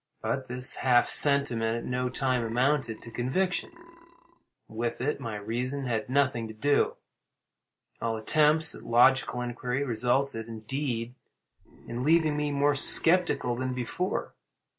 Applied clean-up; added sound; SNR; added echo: none; Burping, eructation; 18 dB; none.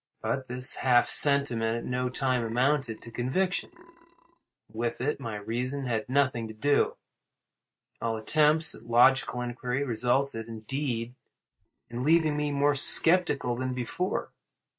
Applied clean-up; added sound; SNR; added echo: neural mask model RNNoise.